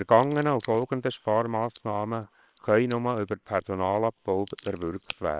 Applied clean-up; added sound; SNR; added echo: neural separator model SepFormer WHAM!.